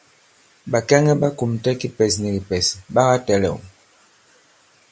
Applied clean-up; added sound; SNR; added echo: none; none; none; none.